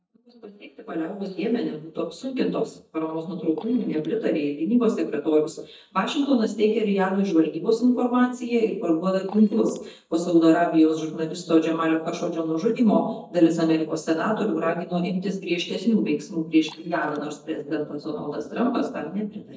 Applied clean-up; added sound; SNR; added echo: neural mask model DeepFilterNet 3.